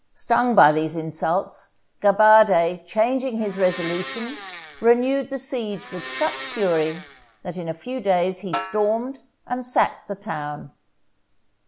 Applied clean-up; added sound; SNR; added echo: none; Snare drum + Domestic sounds, home sounds; 13 dB; none.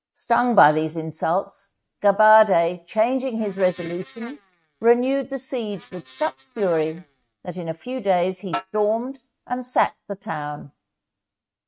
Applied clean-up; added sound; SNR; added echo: neural mask model RNNoise.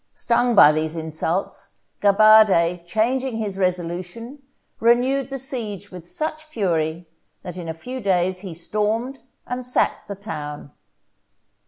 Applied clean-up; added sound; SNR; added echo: none; none; none; none.